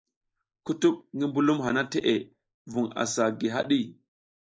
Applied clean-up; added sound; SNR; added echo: neural mask model Resemble Enhance denoiser.